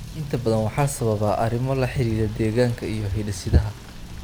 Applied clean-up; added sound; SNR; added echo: none; Motor vehicle (road) / Rain; 13 dB; none.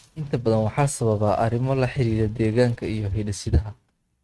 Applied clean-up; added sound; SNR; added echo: neural mask model RNNoise.